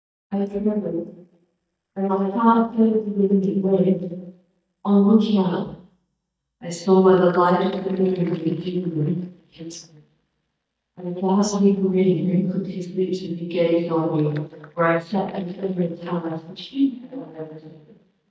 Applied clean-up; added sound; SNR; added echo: neural mask model DeepFilterNet 3.